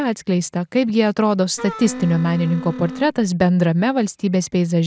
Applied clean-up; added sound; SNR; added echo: none; Wind instrument, woodwind instrument; 12 dB; none.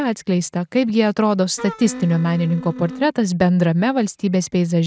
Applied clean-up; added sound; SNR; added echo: neural mask model RNNoise.